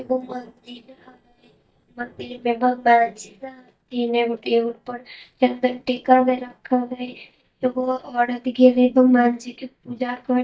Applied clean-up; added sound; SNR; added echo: neural mask model DeepFilterNet 3.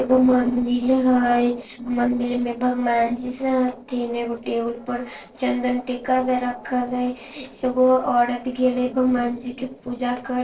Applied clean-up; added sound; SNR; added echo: neural separator model SepFormer DNS4.